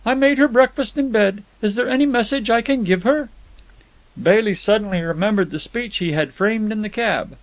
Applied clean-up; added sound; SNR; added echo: none; none; none; none.